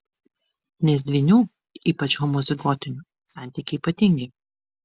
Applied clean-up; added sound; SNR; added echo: none; none; none; none.